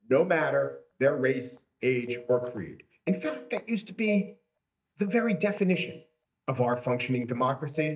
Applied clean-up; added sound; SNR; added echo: neural mask model DeepFilterNet 3.